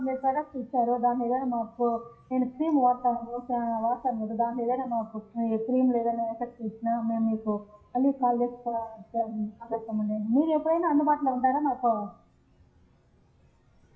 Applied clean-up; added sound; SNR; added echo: classical method WPE with log-MMSE.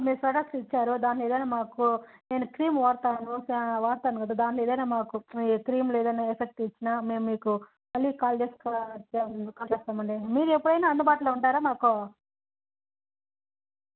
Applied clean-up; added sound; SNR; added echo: none; none; none; none.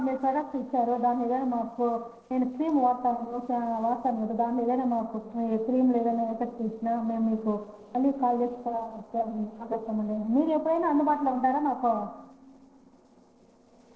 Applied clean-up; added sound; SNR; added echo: neural separator model SepFormer DNS4.